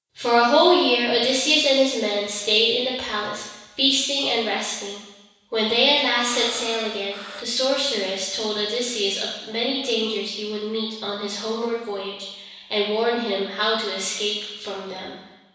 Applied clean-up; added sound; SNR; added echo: none; Breathing; 17 dB; reverberation time 1.1 s.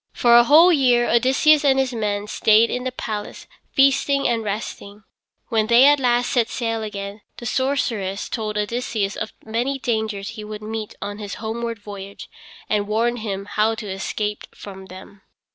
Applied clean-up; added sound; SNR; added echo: none; none; none; none.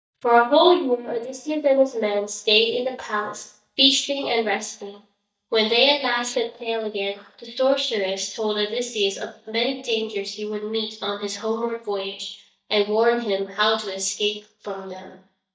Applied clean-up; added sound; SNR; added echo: neural mask model DeepFilterNet 3.